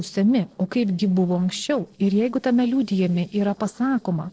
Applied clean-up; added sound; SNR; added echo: neural separator model SepFormer DNS4.